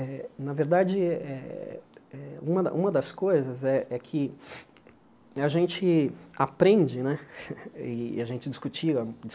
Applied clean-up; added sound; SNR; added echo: none; none; none; none.